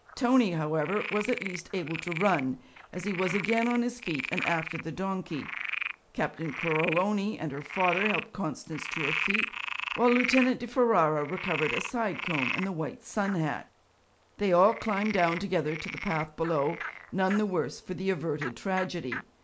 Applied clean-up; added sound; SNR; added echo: none; Frog; 7 dB; none.